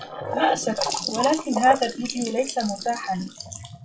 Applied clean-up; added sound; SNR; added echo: classical method WPE with log-MMSE.